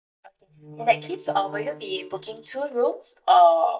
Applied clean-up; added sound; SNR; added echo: neural mask model DeepFilterNet 3.